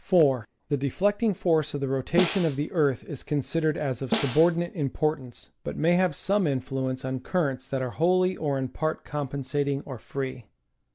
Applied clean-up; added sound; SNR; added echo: none; Snare drum; 7 dB; none.